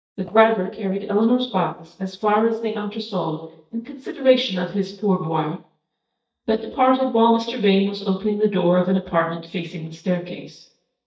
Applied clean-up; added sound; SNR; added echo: neural mask model DeepFilterNet 3.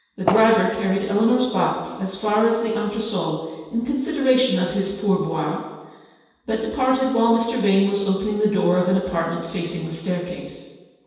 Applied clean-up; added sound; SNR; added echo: none; Fireworks; 7 dB; reverberation time 1.2 s.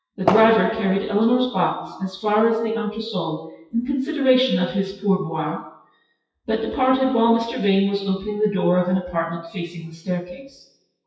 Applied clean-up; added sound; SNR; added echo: classical method WPE with log-MMSE.